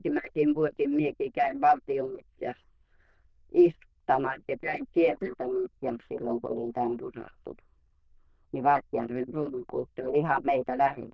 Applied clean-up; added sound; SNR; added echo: neural diffusion model UNIVERSE++.